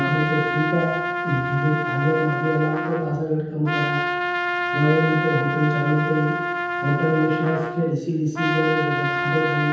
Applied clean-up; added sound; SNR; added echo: none; Trumpet; 2 dB; reverberation time 0.9 s.